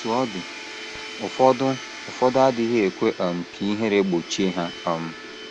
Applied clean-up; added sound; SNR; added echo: none; Domestic sounds, home sounds; 13 dB; none.